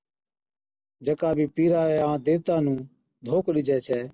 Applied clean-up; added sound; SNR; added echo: none; none; none; none.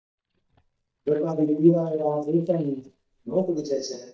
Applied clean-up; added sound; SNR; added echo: neural mask model DeepFilterNet 3.